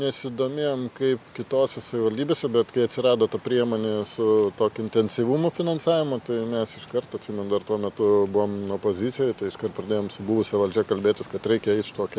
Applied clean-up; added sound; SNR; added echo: none; none; none; none.